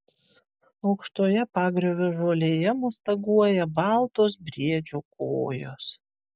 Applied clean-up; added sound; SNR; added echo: none; none; none; none.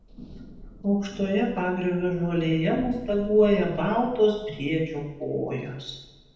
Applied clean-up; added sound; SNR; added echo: none; Thunder / Rain; 18 dB; reverberation time 0.9 s.